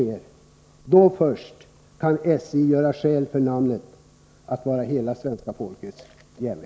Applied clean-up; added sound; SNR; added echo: none; none; none; none.